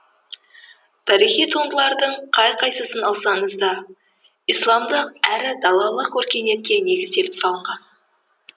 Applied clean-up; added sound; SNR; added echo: none; none; none; none.